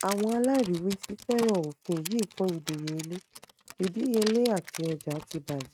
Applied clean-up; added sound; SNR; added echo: neural mask model RNNoise.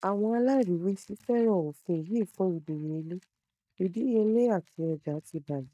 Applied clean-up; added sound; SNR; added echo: neural mask model DeepFilterNet 3.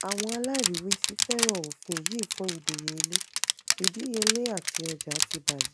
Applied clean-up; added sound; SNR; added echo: none; Crushing; -4 dB; none.